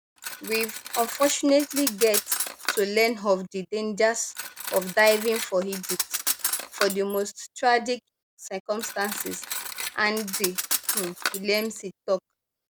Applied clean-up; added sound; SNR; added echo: none; Cutlery, silverware; 6 dB; none.